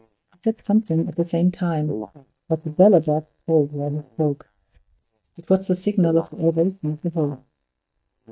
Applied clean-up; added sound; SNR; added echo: neural mask model DeepFilterNet 3.